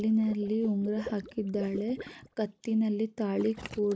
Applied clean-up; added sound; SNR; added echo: none; Water / Liquid; 16 dB; none.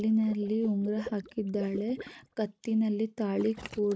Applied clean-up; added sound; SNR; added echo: neural mask model RNNoise.